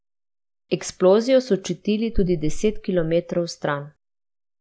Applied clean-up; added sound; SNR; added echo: none; none; none; none.